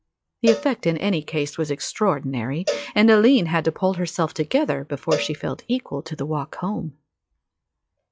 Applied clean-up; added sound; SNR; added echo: classical method log-MMSE.